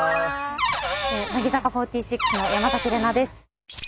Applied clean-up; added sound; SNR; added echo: none; Cupboard open or close / Door; 2 dB; none.